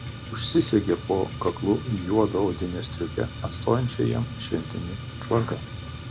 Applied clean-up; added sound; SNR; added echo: none; Fire; 8 dB; none.